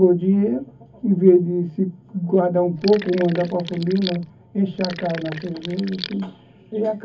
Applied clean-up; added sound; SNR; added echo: none; Sink (filling or washing); 15 dB; reverberation time 0.3 s.